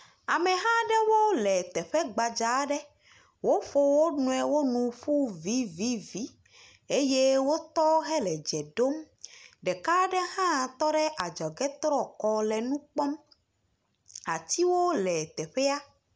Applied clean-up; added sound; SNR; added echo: none; none; none; none.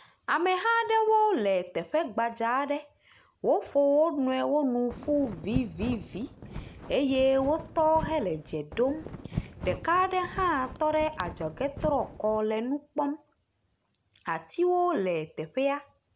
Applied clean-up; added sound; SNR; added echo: none; Wind; 12 dB; none.